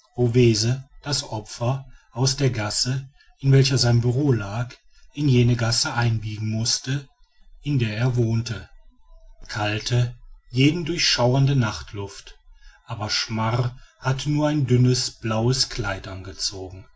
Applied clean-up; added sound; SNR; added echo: none; none; none; none.